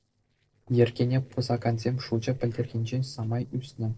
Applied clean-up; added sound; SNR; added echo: neural separator model SepFormer DNS4.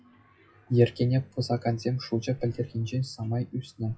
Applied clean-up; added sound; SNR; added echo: classical method WPE with log-MMSE.